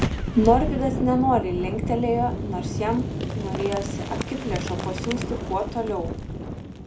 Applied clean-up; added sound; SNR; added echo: none; Boom; 3 dB; reverberation time 0.3 s.